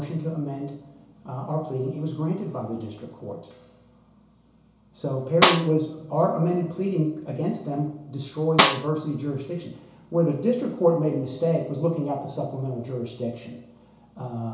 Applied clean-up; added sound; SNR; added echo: none; Snare drum; -4 dB; reverberation time 0.6 s.